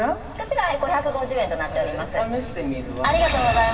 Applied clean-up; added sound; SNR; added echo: none; Gull, seagull / Waves, surf / Siren; 13 dB; reverberation time 2.5 s.